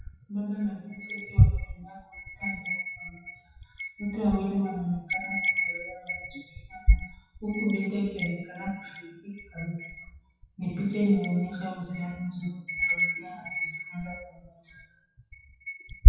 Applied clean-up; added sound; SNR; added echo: classical method WPE with log-MMSE.